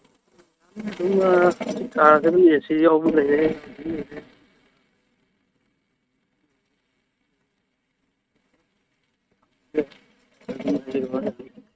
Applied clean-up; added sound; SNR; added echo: neural mask model RNNoise.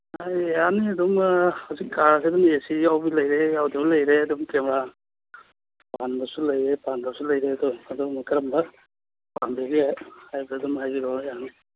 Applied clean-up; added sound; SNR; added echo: none; none; none; none.